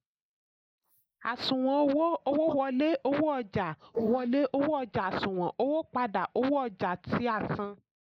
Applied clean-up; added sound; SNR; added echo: neural mask model Resemble Enhance denoiser.